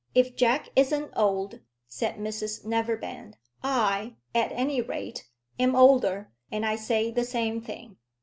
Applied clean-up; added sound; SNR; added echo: none; none; none; none.